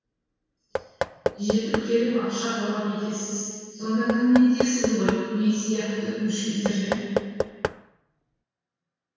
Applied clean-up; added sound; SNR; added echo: none; Knock / Wood; 7 dB; reverberation time 2.0 s.